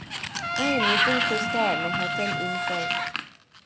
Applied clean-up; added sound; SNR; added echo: none; Trumpet + Sliding door; -5 dB; none.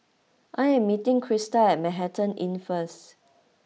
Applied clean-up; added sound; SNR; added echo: none; none; none; none.